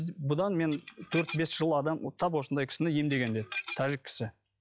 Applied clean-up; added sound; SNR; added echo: classical method log-MMSE.